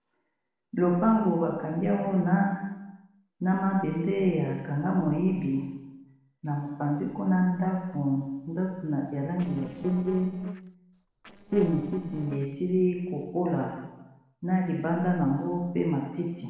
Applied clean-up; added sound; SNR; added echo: neural separator model SepFormer DNS4.